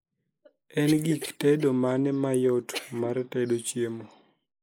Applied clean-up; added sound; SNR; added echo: neural mask model Resemble Enhance denoiser.